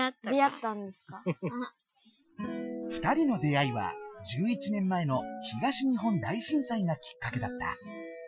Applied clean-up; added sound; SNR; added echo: classical method Wiener filter.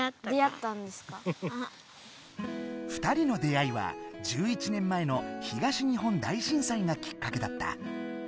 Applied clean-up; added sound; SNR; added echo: none; none; none; none.